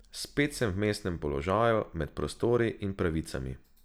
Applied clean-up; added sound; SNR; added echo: none; none; none; none.